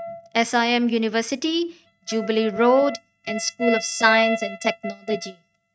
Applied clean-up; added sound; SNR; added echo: neural mask model RNNoise.